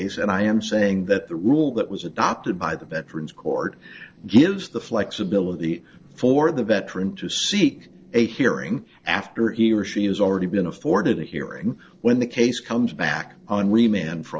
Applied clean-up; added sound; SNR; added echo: neural separator model SepFormer DNS4.